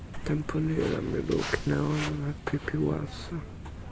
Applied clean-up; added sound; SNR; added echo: none; Walk, footsteps; 9 dB; none.